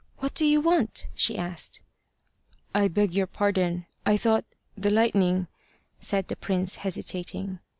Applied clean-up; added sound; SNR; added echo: none; none; none; none.